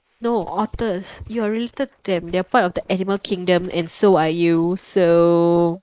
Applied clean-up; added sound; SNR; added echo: neural mask model Resemble Enhance denoiser.